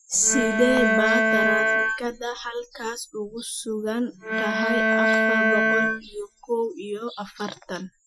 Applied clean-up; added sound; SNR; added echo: classical method Wiener filter.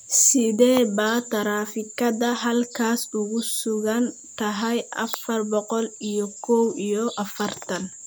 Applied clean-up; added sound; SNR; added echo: none; none; none; none.